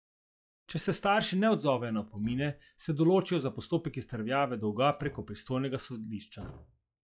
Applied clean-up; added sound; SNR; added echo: classical method log-MMSE.